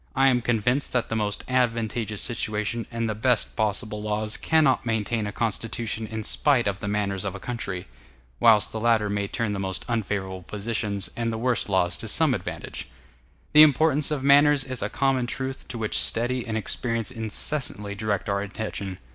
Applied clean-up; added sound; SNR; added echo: none; none; none; none.